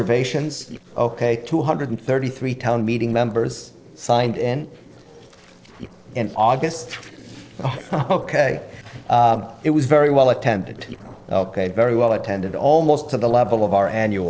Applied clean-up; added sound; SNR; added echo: neural separator model SepFormer DNS4.